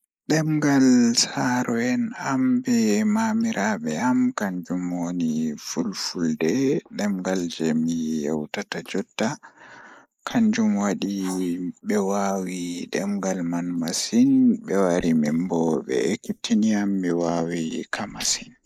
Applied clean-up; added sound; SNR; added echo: neural mask model Resemble Enhance denoiser.